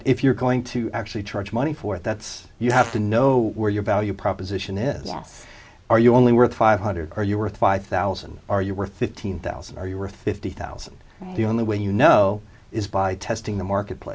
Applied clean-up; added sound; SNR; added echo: none; Fart; 15 dB; none.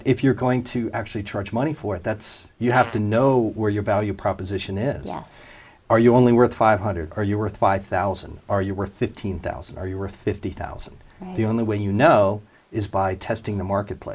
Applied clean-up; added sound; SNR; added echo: neural mask model Resemble Enhance denoiser.